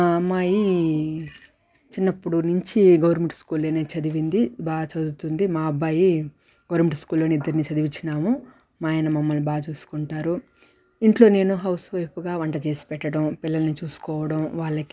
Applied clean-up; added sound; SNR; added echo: none; none; none; none.